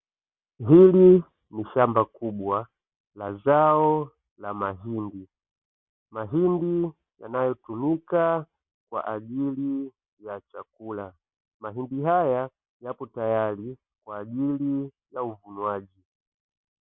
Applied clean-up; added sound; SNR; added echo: none; none; none; none.